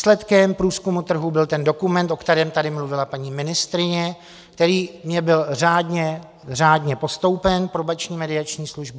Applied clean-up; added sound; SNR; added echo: none; none; none; none.